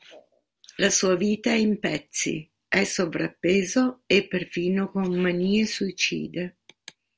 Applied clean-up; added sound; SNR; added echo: none; none; none; none.